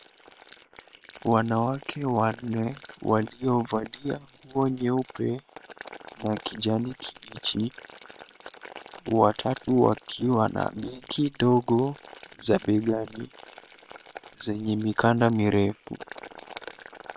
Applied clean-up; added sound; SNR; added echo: neural separator model SepFormer WHAM!.